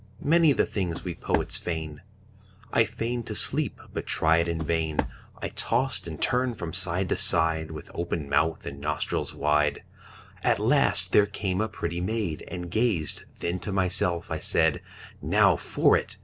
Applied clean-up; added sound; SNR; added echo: none; Walk, footsteps; 7 dB; none.